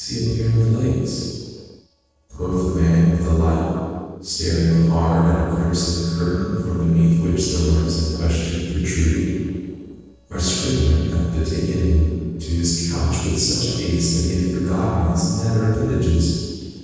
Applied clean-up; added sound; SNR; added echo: neural separator model SepFormer DNS4.